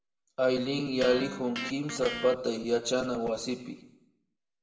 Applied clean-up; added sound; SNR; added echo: none; Electric guitar; 11 dB; reverberation time 0.8 s.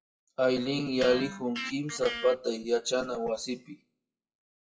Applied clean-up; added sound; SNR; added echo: classical method WPE with log-MMSE.